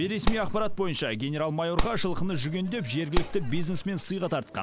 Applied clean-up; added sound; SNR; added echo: none; Clapping; 0 dB; none.